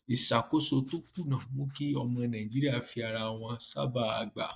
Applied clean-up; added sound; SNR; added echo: neural mask model DeepFilterNet 3.